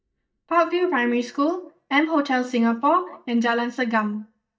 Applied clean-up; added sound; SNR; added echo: neural mask model DeepFilterNet 3.